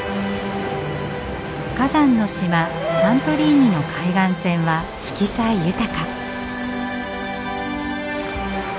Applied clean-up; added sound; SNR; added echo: none; Brass instrument; 6 dB; none.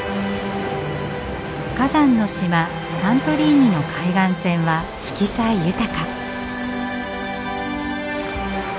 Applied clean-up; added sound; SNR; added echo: none; none; none; none.